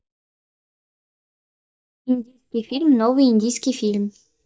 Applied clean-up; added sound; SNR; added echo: neural mask model DeepFilterNet 3.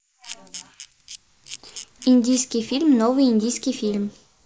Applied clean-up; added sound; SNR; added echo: neural mask model Resemble Enhance denoiser.